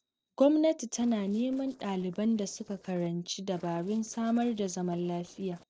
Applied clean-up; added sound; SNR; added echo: neural separator model SepFormer DNS4.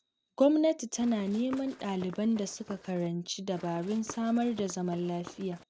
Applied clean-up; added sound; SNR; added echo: none; Run; 18 dB; none.